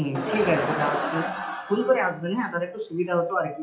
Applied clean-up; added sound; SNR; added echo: classical method WPE with log-MMSE.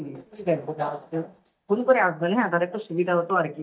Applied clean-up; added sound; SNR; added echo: neural mask model DeepFilterNet 3.